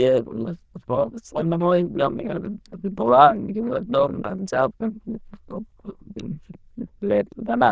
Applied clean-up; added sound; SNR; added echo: neural diffusion model UNIVERSE++.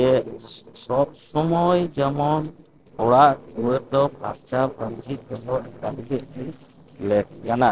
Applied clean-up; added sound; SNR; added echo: neural separator model SepFormer DNS4.